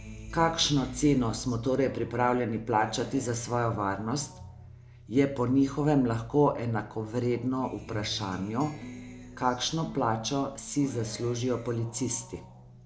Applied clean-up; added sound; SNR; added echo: none; Acoustic guitar; 18 dB; none.